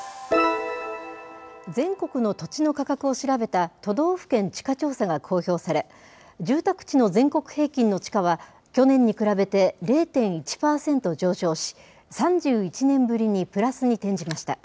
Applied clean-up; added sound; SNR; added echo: none; none; none; none.